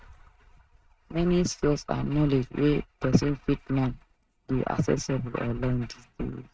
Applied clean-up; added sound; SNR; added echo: neural mask model RNNoise.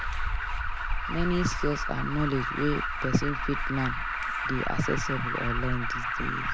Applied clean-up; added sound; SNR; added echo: none; Alarm; -2 dB; none.